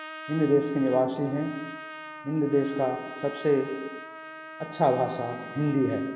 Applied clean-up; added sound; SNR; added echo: none; Trumpet; 14 dB; reverberation time 1.6 s.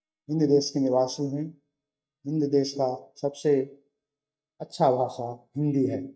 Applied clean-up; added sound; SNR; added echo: neural mask model DeepFilterNet 3.